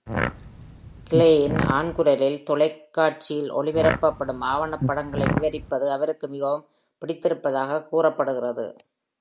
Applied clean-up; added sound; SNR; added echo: none; Fart; 4 dB; none.